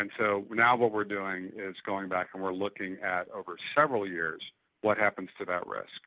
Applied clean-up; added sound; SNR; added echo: none; none; none; none.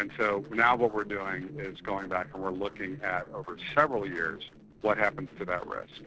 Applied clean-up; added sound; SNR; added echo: neural separator model SepFormer DNS4.